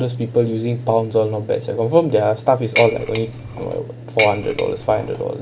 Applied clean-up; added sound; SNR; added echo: none; Dishes, pots, and pans; 8 dB; none.